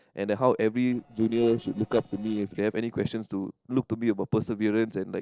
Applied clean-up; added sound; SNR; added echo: neural separator model SepFormer DNS4.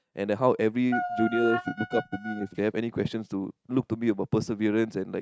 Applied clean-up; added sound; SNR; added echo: neural mask model RNNoise.